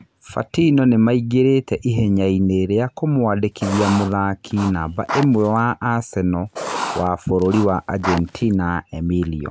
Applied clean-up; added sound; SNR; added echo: none; Writing; 10 dB; none.